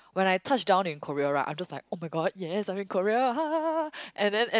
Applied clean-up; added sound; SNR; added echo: none; none; none; none.